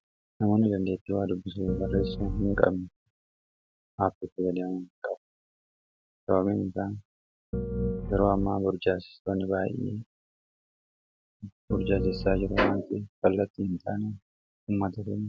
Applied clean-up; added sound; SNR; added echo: none; Piano; 1 dB; none.